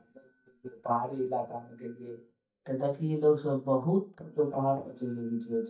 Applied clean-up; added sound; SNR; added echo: neural mask model DeepFilterNet 3.